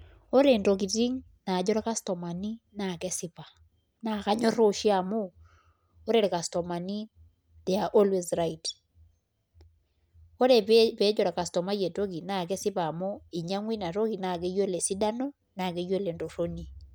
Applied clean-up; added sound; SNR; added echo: none; none; none; none.